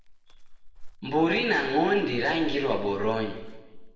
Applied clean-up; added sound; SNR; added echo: neural separator model SepFormer DNS4.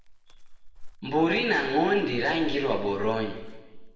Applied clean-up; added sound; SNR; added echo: none; Chirp, tweet; 11 dB; reverberation time 1.3 s.